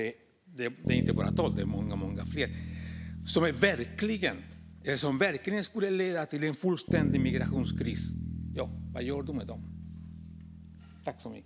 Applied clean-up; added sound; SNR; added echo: none; Bass guitar; 3 dB; none.